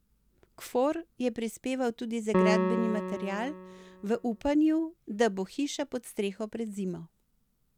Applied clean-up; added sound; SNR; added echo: none; Piano; 1 dB; none.